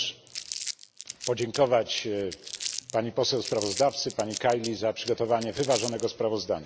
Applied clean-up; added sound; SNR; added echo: none; Crumpling, crinkling; 10 dB; none.